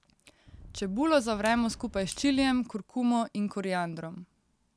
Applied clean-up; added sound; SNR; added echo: none; Wind + Clock; 18 dB; none.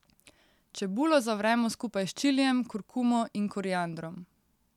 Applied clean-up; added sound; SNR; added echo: none; none; none; none.